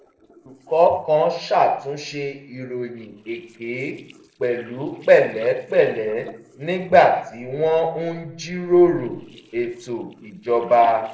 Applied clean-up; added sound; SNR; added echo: neural separator model SepFormer DNS4.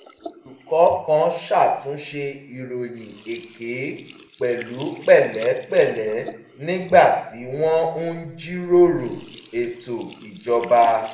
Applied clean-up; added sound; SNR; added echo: none; Sink (filling or washing); 17 dB; reverberation time 0.6 s.